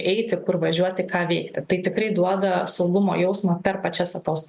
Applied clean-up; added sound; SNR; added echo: none; none; none; none.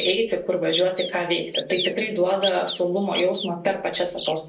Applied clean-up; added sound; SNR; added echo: none; Bird vocalization, bird call, bird song; 9 dB; reverberation time 0.2 s.